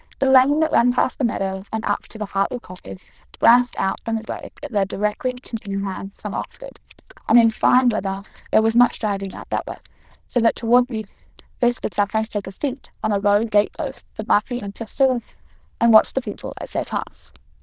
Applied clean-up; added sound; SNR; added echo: neural diffusion model UNIVERSE++.